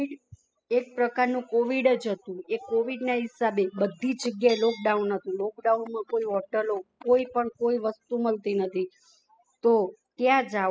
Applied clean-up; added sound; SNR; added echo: classical method spectral subtraction.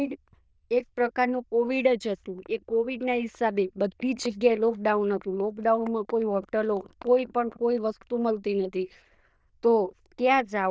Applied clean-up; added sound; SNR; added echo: neural diffusion model UNIVERSE++.